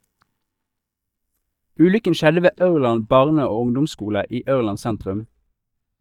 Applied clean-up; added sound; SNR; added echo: neural mask model DeepFilterNet 3.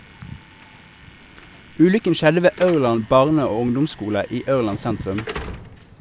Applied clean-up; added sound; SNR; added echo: none; Wind / Boat, Water vehicle + Slam / Alarm; 16 dB; none.